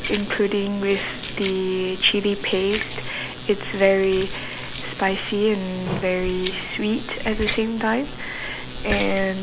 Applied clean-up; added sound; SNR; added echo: none; Keys jangling; 10 dB; none.